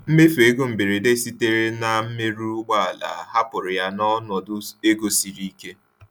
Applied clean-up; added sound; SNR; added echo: none; none; none; none.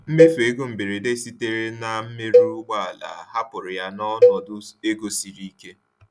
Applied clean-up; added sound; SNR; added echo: none; Cowbell; -5 dB; none.